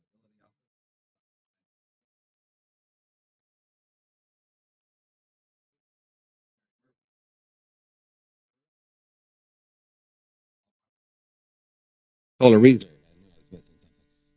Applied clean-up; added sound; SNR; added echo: neural mask model DeepFilterNet 3.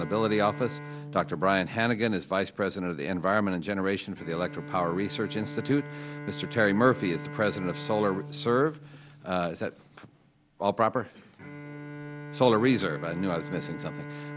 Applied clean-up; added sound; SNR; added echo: none; Bowed string instrument; 12 dB; none.